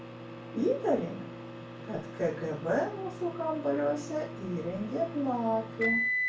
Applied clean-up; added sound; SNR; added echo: none; Microwave oven; 5 dB; reverberation time 0.3 s.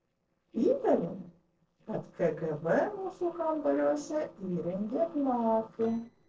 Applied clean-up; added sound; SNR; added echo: neural separator model SepFormer DNS4.